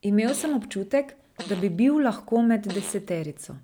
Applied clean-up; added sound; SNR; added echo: none; Fart; 19 dB; none.